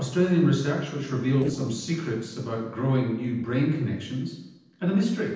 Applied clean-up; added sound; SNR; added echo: neural separator model SepFormer DNS4.